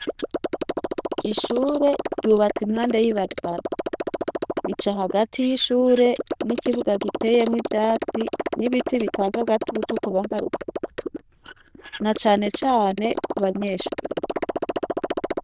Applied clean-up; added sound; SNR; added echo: neural diffusion model UNIVERSE++.